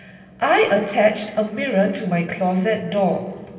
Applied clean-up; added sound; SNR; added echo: none; none; none; reverberation time 1.9 s.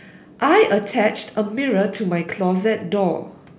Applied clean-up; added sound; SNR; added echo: none; none; none; none.